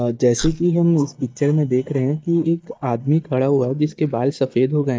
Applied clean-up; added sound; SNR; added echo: neural mask model DeepFilterNet 3.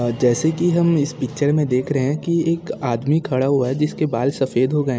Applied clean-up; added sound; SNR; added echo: none; none; none; none.